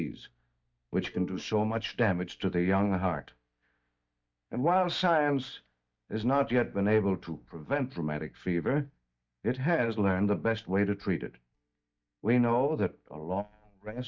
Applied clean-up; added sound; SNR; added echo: neural mask model DeepFilterNet 3.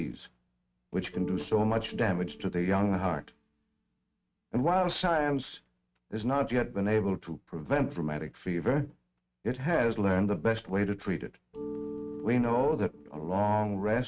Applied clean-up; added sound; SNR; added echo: neural mask model RNNoise.